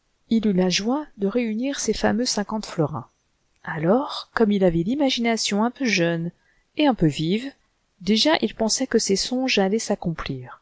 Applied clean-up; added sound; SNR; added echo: none; none; none; none.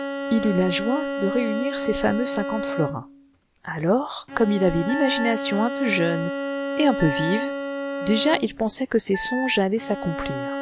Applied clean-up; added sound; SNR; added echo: none; Wind instrument, woodwind instrument + Bowed string instrument; 5 dB; none.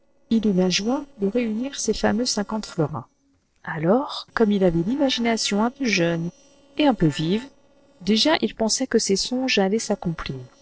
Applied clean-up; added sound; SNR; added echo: neural separator model SepFormer DNS4.